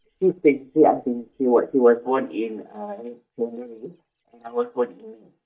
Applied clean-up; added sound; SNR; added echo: neural mask model DeepFilterNet 3.